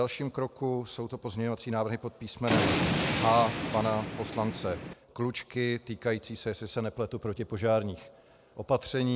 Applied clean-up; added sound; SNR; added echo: none; Thunder; 0 dB; none.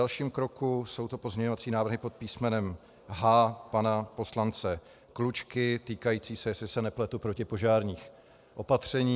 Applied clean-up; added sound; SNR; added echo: none; none; none; none.